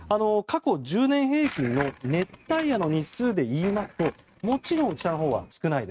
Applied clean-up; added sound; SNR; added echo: neural mask model RNNoise.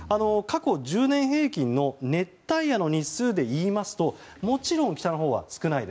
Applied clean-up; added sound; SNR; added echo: none; none; none; none.